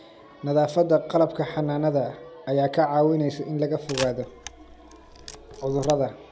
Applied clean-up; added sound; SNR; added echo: none; Camera; 14 dB; none.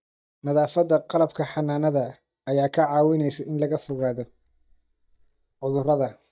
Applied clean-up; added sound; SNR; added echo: neural mask model DeepFilterNet 3.